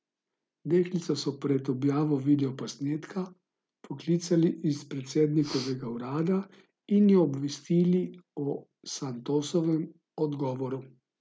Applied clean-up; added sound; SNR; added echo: none; Breathing; 15 dB; none.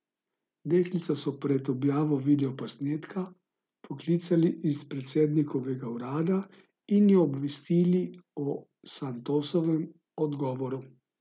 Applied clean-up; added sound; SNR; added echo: none; none; none; none.